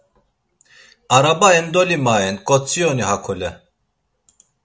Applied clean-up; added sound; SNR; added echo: none; none; none; none.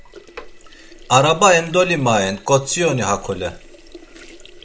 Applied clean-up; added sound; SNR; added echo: none; Sink (filling or washing); 20 dB; none.